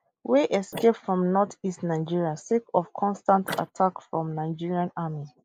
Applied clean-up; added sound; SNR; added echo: neural mask model Resemble Enhance denoiser.